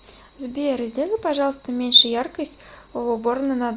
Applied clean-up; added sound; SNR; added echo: none; none; none; none.